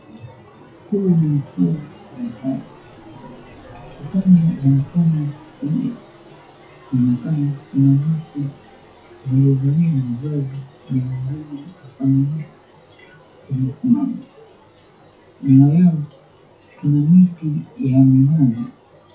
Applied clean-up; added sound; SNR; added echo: classical method WPE with log-MMSE.